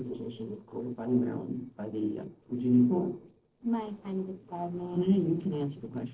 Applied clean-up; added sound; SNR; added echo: neural separator model SepFormer DNS4.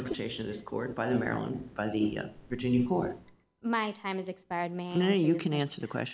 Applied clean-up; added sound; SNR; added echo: none; none; none; none.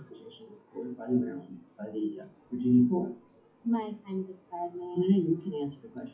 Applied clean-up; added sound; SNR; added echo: classical method WPE with log-MMSE.